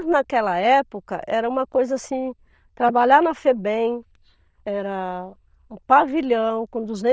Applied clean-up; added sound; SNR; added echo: neural diffusion model UNIVERSE++.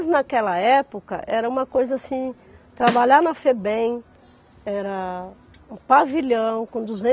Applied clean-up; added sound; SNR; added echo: none; Snare drum; 6 dB; none.